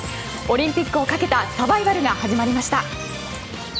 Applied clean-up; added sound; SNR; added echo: none; Water / Bird; 15 dB; none.